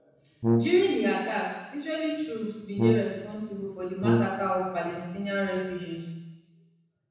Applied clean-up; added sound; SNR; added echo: none; Brass instrument; -3 dB; reverberation time 1.1 s.